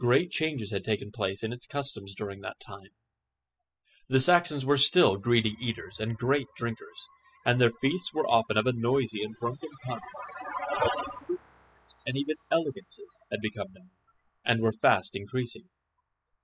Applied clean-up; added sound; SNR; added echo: classical method spectral subtraction.